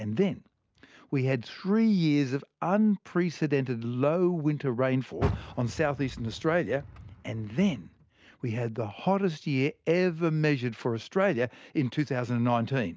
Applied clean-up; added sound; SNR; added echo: none; Car; 17 dB; none.